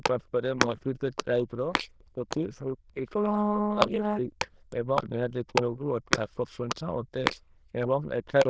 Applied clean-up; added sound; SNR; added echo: neural diffusion model UNIVERSE++.